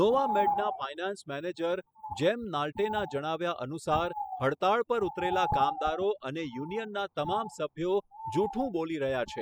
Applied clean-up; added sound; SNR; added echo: classical method spectral subtraction.